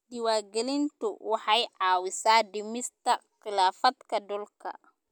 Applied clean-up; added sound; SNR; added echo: none; none; none; none.